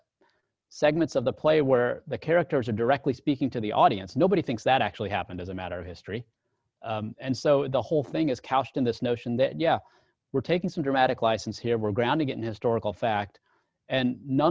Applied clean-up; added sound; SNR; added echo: none; none; none; none.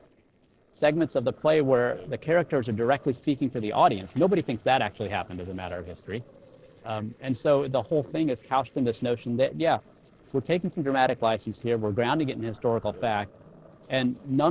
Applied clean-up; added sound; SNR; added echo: neural separator model SepFormer DNS4.